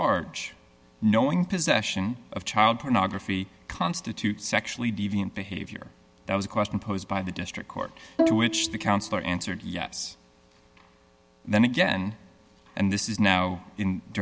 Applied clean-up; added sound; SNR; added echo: none; Bowed string instrument; 3 dB; none.